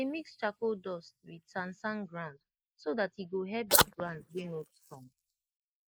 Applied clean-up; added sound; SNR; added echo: neural mask model Resemble Enhance denoiser.